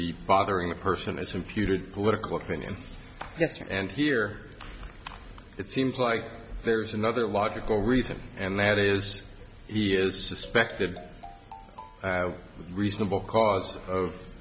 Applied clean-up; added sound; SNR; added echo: none; Marimba, xylophone; 19 dB; none.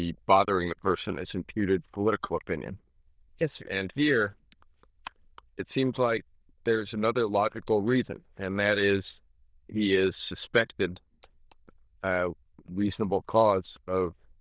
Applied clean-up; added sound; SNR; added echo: neural diffusion model UNIVERSE++.